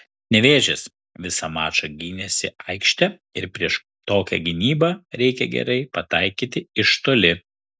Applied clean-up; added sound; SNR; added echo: none; none; none; none.